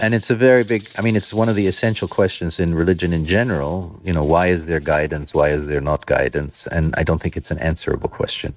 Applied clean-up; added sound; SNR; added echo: neural mask model RNNoise.